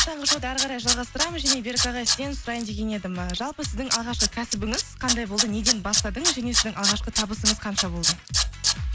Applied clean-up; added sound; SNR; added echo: none; Tools; -2 dB; none.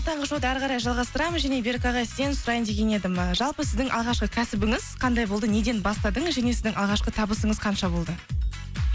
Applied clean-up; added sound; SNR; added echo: none; none; none; none.